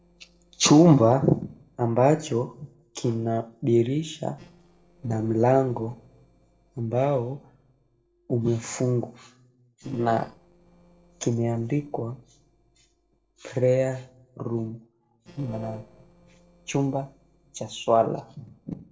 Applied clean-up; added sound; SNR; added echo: neural separator model SepFormer DNS4.